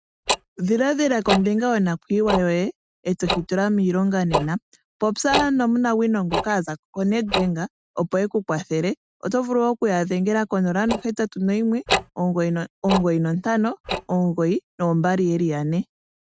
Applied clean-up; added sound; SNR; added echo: neural mask model RNNoise.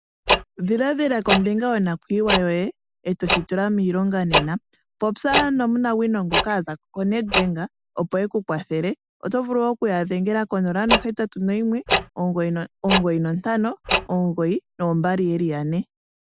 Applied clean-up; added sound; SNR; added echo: none; Tick-tock; 3 dB; none.